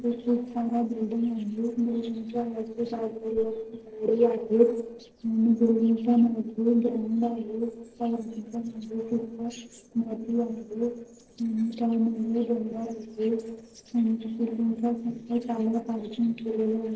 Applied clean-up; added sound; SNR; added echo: neural separator model SepFormer DNS4.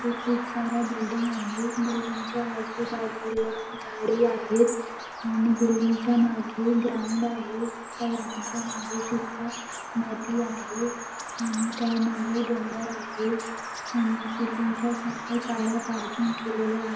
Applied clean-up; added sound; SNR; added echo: none; Bird vocalization, bird call, bird song; 9 dB; reverberation time 0.8 s.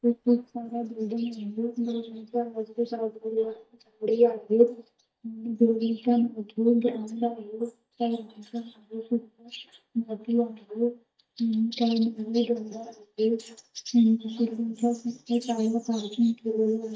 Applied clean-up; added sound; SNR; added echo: neural mask model DeepFilterNet 3.